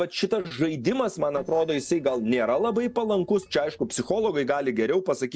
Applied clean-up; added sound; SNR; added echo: neural separator model SepFormer DNS4.